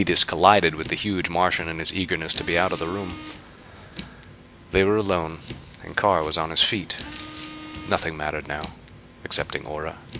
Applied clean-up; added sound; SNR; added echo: none; Car; 16 dB; none.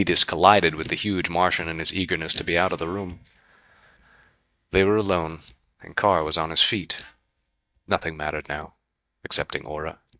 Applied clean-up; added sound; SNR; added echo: neural mask model DeepFilterNet 3.